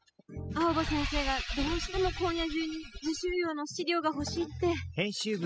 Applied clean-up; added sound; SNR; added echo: classical method spectral subtraction.